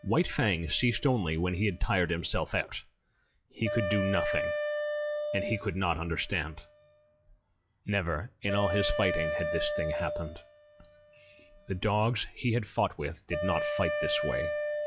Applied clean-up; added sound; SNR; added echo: classical method log-MMSE.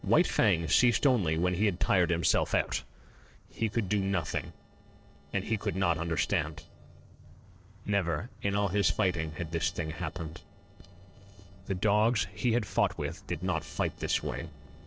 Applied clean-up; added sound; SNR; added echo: neural separator model SepFormer DNS4.